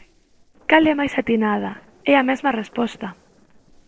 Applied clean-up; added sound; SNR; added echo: neural separator model SepFormer DNS4.